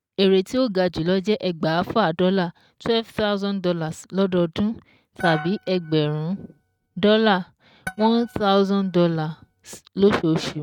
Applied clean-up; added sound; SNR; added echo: neural mask model RNNoise.